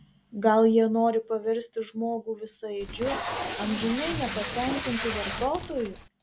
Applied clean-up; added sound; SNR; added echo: none; Packing tape, duct tape; 5 dB; none.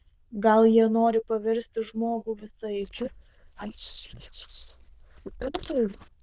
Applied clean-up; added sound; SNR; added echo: neural diffusion model UNIVERSE++.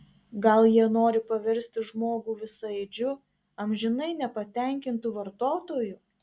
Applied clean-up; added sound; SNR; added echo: none; none; none; none.